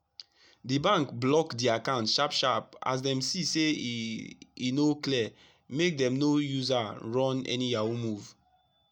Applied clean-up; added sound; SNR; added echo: none; none; none; none.